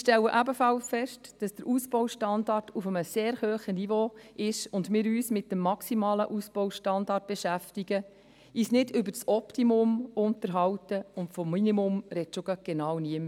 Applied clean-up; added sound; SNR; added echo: none; none; none; none.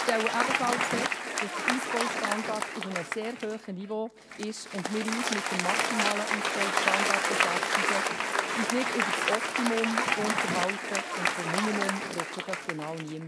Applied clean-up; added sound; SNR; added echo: none; Applause; -4 dB; none.